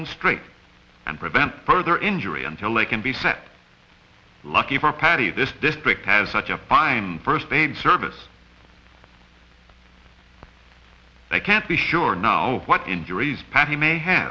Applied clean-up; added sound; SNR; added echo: none; none; none; none.